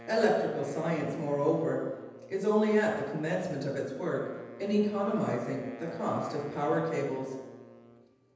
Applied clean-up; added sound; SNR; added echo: none; Wind instrument, woodwind instrument; 19 dB; reverberation time 1.1 s.